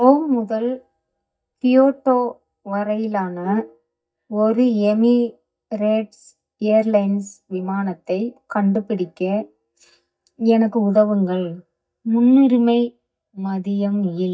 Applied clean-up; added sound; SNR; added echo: neural mask model DeepFilterNet 3.